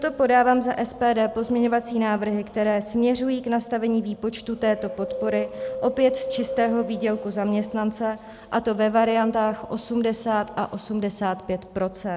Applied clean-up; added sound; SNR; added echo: none; Wind; 14 dB; none.